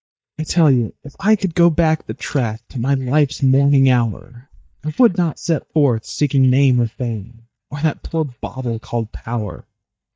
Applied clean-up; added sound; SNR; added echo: neural mask model DeepFilterNet 3.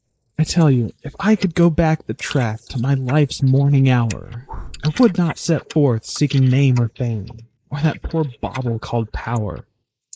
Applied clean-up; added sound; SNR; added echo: neural mask model Resemble Enhance denoiser.